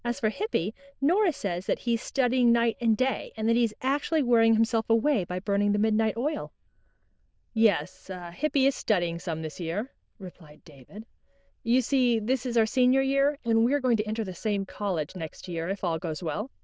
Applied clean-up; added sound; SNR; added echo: neural diffusion model UNIVERSE++.